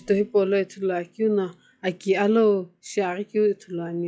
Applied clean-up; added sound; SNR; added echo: classical method log-MMSE.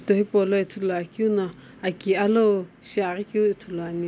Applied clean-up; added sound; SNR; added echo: none; none; none; none.